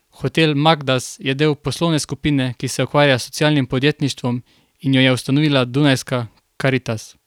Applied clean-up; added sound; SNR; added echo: none; none; none; none.